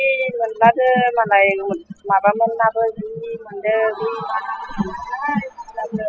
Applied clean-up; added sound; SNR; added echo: classical method spectral subtraction.